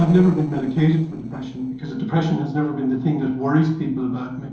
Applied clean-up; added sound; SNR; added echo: neural separator model SepFormer DNS4.